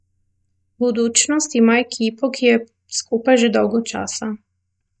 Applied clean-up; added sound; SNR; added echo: neural mask model DeepFilterNet 3.